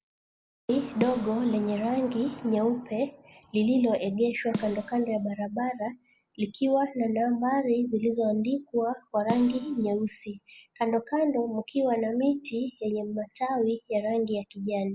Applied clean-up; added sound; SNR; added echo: none; Snare drum; 13 dB; none.